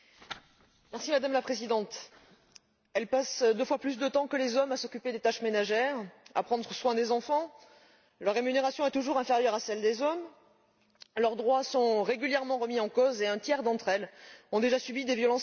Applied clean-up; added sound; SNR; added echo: none; none; none; none.